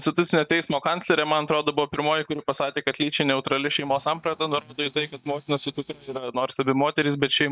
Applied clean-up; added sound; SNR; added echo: neural mask model DeepFilterNet 3.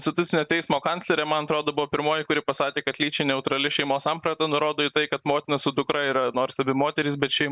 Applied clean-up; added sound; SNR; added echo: none; none; none; none.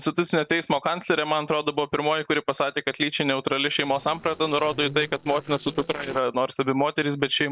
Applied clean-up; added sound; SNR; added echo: neural separator model SepFormer DNS4.